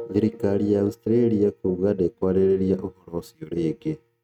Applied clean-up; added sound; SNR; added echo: neural mask model RNNoise.